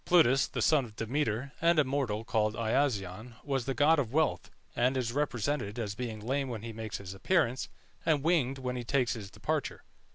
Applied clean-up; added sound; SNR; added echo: none; none; none; none.